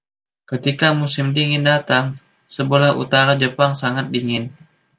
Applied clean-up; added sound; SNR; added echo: none; none; none; none.